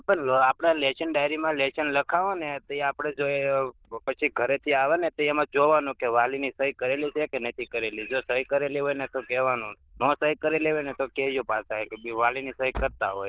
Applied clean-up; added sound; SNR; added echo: neural diffusion model UNIVERSE++.